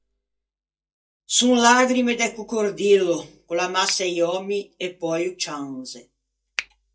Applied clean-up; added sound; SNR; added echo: neural mask model DeepFilterNet 3.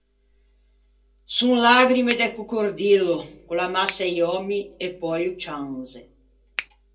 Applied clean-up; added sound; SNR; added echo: none; Finger snapping; 10 dB; reverberation time 0.2 s.